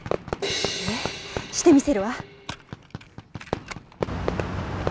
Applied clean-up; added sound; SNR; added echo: none; Crash cymbal + Fireworks; 5 dB; none.